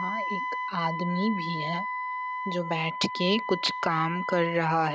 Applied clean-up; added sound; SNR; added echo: none; Wind instrument, woodwind instrument; 4 dB; none.